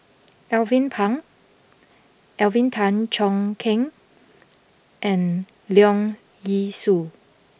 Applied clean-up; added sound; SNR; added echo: none; none; none; none.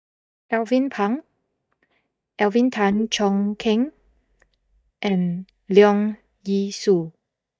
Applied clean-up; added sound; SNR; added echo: neural mask model DeepFilterNet 3.